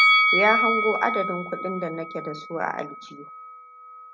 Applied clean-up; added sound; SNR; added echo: none; Bell; -3 dB; none.